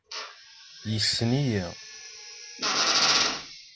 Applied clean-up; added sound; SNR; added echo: none; Drill; -2 dB; none.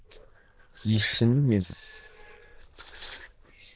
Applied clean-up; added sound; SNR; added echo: neural diffusion model UNIVERSE++.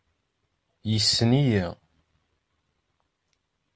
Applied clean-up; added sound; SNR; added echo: none; none; none; none.